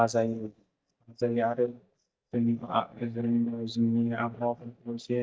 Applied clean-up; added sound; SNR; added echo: neural mask model DeepFilterNet 3.